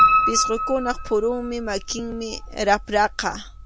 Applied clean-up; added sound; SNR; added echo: none; Piano; 0 dB; none.